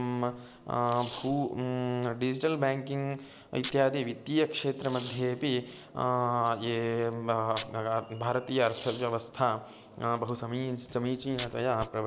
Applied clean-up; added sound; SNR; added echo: none; Packing tape, duct tape; 16 dB; none.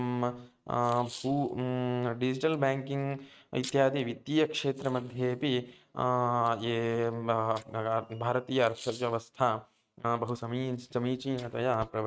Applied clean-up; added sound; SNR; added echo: neural mask model RNNoise.